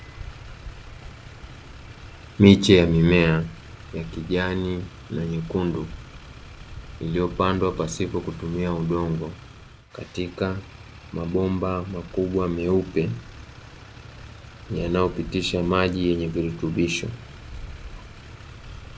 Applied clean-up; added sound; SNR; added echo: none; Motor vehicle (road); 15 dB; none.